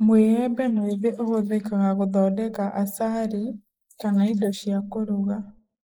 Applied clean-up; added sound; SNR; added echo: neural mask model Resemble Enhance denoiser.